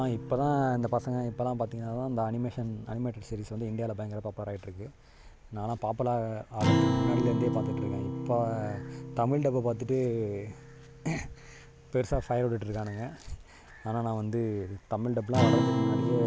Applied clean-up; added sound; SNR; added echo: none; Acoustic guitar; 3 dB; none.